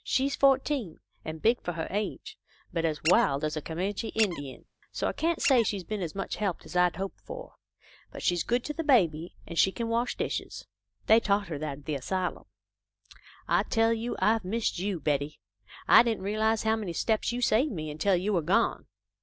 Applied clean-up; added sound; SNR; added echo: none; Squeak; 11 dB; none.